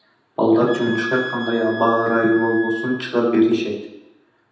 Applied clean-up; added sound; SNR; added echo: none; Wind instrument, woodwind instrument; 11 dB; reverberation time 0.9 s.